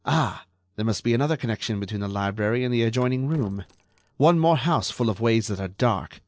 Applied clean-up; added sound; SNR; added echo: neural separator model SepFormer DNS4.